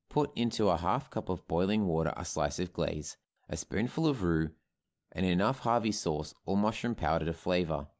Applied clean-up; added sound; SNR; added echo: none; none; none; none.